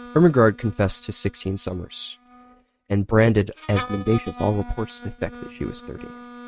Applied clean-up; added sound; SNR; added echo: neural mask model RNNoise.